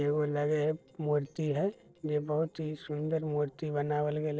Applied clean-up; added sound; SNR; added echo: neural separator model SepFormer DNS4.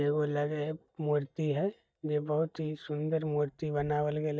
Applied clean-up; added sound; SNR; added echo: neural mask model DeepFilterNet 3.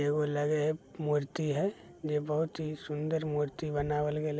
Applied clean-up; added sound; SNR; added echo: none; none; none; none.